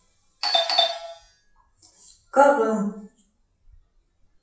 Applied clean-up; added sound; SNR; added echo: classical method WPE with log-MMSE.